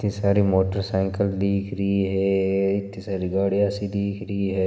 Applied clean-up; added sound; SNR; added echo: none; none; none; none.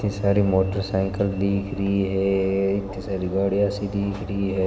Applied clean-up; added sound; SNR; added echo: none; Alarm / Engine / Train; 13 dB; none.